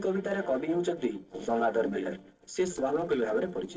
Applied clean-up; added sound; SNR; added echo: neural separator model SepFormer DNS4.